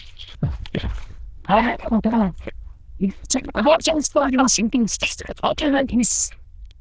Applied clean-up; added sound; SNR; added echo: neural diffusion model UNIVERSE++.